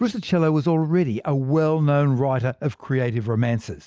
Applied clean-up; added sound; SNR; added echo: none; none; none; none.